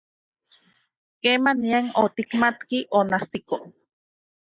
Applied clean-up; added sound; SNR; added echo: neural mask model Resemble Enhance denoiser.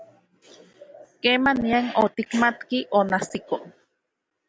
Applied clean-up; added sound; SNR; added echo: none; none; none; none.